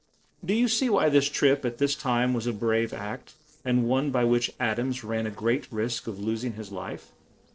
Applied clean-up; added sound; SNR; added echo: neural separator model SepFormer DNS4.